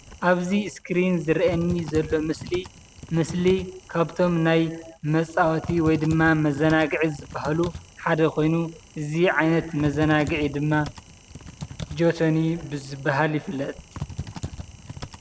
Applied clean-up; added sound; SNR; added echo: none; Typing; 15 dB; none.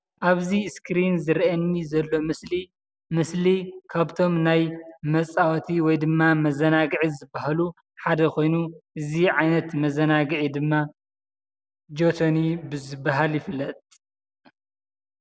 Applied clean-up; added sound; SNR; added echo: none; none; none; none.